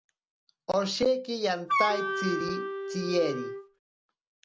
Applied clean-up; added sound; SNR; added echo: none; Wind instrument, woodwind instrument; 1 dB; none.